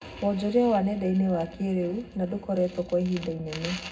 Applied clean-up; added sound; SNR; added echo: none; none; none; reverberation time 0.3 s.